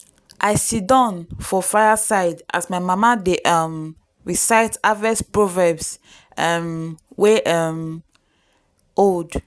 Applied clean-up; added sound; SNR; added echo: none; none; none; none.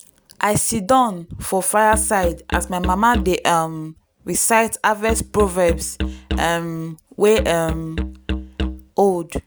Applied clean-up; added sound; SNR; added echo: none; Musical instrument; 7 dB; none.